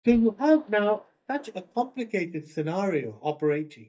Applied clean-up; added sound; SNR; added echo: neural mask model DeepFilterNet 3.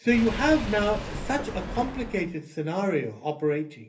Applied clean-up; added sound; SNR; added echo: none; Engine / Car; 8 dB; reverberation time 0.3 s.